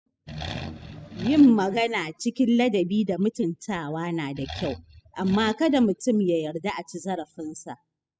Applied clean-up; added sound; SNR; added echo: classical method spectral subtraction.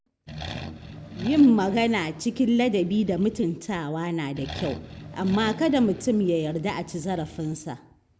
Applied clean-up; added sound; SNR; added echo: none; Accelerating, revving, vroom; 14 dB; none.